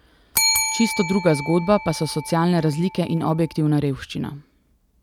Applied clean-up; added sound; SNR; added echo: none; Bell; 6 dB; none.